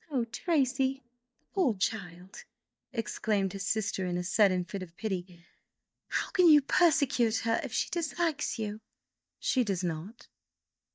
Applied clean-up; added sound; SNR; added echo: neural mask model DeepFilterNet 3.